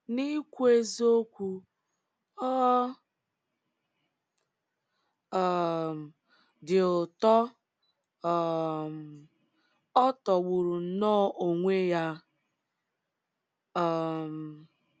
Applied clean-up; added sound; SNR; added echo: none; none; none; none.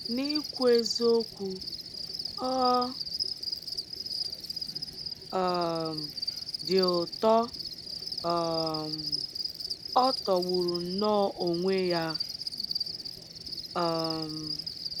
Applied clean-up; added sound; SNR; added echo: none; Cricket; 6 dB; none.